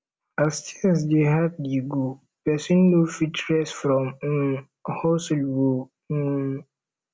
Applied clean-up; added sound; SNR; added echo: none; none; none; none.